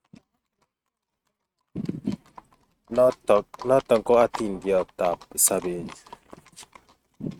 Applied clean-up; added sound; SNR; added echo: neural mask model RNNoise.